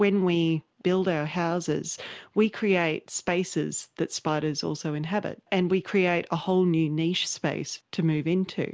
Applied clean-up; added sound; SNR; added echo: none; none; none; none.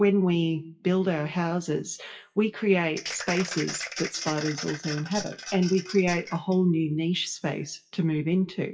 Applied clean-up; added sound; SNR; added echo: classical method WPE with log-MMSE.